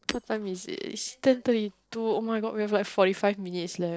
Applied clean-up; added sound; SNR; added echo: neural separator model SepFormer DNS4.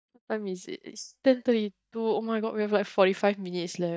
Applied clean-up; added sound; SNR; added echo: neural mask model DeepFilterNet 3.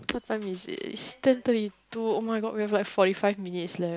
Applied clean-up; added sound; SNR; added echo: none; Shatter; 13 dB; none.